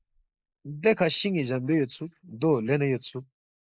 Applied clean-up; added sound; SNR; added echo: neural mask model Resemble Enhance denoiser.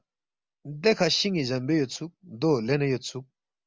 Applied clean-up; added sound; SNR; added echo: none; none; none; none.